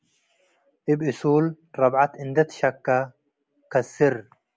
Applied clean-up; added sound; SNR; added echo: none; none; none; none.